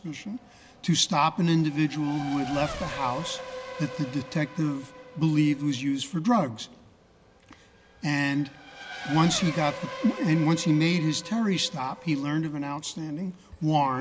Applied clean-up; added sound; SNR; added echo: none; Race car, auto racing / Accelerating, revving, vroom; 14 dB; none.